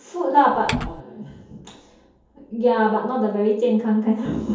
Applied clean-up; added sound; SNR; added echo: none; Typing; 6 dB; reverberation time 0.7 s.